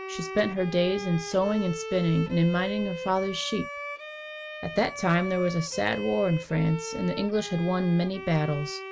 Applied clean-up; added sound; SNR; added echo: none; Bowed string instrument; 10 dB; none.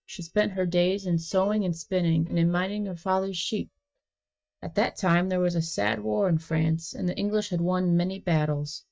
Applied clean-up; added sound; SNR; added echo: neural mask model DeepFilterNet 3.